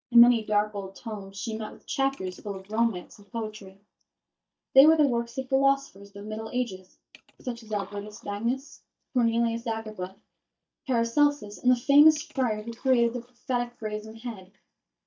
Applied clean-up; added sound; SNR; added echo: neural mask model DeepFilterNet 3.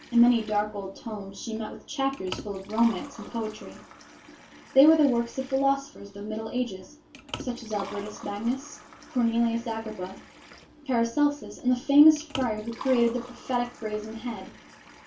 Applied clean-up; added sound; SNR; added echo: none; Liquid; 18 dB; reverberation time 0.2 s.